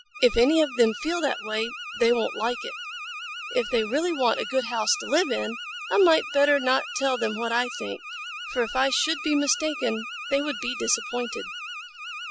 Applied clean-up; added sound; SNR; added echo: classical method Wiener filter.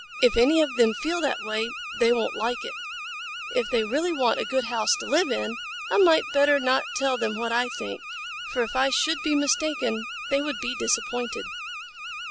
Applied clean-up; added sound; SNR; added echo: none; Alarm; 9 dB; none.